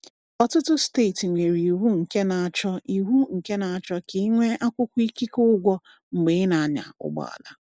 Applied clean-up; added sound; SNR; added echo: none; none; none; none.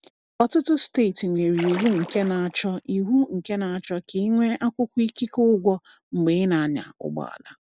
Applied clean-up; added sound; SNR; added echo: none; Splash, splatter; 13 dB; none.